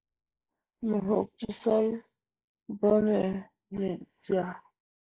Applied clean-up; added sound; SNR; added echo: neural mask model Resemble Enhance denoiser.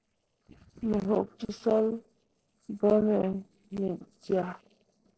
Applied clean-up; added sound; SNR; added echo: neural separator model SepFormer DNS4.